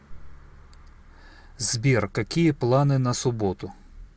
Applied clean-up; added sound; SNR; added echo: none; none; none; none.